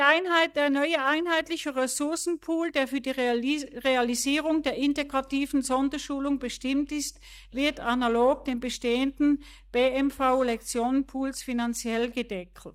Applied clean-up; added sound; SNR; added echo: neural mask model DeepFilterNet 3.